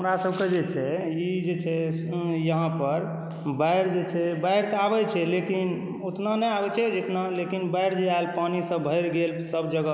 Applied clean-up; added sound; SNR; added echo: none; none; none; none.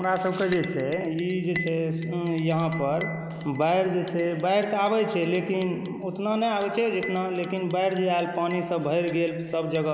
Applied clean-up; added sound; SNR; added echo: none; Chink, clink; 17 dB; none.